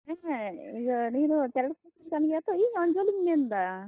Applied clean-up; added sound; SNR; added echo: neural mask model DeepFilterNet 3.